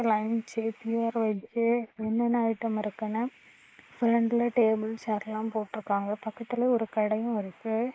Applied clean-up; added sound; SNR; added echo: neural mask model Resemble Enhance denoiser.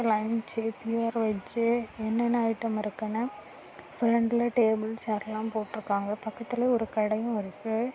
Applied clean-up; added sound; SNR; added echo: none; none; none; none.